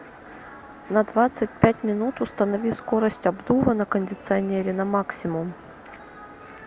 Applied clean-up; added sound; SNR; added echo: none; none; none; none.